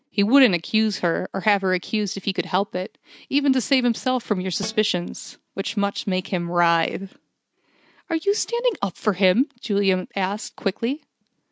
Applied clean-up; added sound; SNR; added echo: neural mask model RNNoise.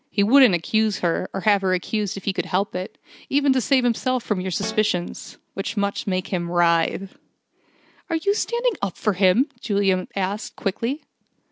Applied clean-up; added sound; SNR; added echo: none; Guitar; 12 dB; none.